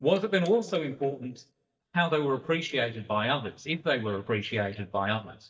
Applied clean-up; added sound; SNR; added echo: neural mask model DeepFilterNet 3.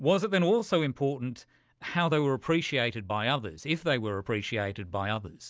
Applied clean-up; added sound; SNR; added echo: none; none; none; none.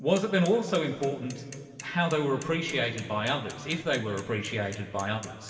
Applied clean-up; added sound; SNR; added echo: none; Mechanisms / Bicycle; 20 dB; reverberation time 2.3 s.